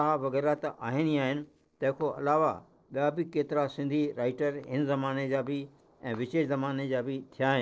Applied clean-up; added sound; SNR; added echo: neural separator model SepFormer DNS4.